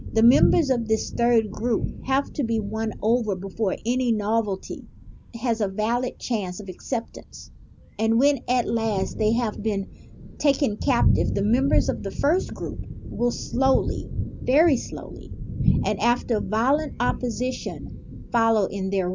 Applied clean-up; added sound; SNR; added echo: none; Thunder; 6 dB; none.